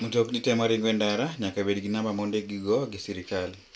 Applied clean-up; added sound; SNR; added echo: none; none; none; none.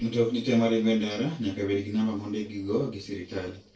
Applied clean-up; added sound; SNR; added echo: neural separator model SepFormer DNS4.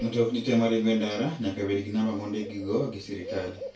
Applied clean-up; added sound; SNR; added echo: none; Bird; 17 dB; reverberation time 0.3 s.